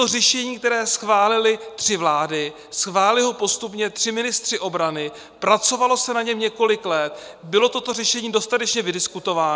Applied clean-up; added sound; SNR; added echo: none; none; none; none.